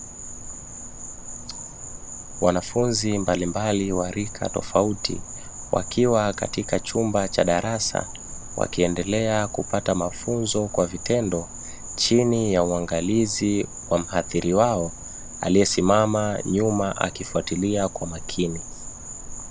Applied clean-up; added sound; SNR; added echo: none; Insect; 11 dB; none.